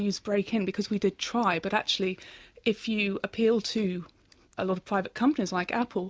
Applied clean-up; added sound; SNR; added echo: none; none; none; none.